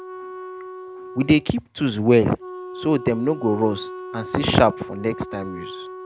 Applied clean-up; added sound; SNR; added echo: none; Wind instrument, woodwind instrument; 13 dB; none.